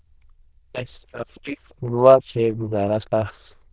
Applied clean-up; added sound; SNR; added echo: neural diffusion model UNIVERSE++.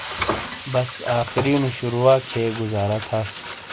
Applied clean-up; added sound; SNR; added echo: none; Frying (food); 9 dB; none.